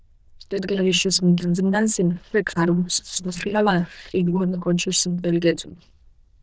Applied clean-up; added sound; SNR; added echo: neural diffusion model UNIVERSE++.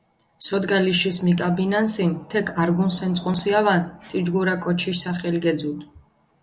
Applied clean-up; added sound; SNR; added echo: none; none; none; none.